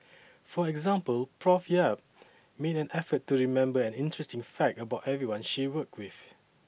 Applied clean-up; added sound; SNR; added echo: none; none; none; none.